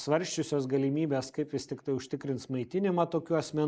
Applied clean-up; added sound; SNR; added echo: neural mask model Resemble Enhance denoiser.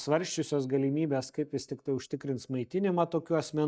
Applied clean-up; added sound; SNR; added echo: neural mask model DeepFilterNet 3.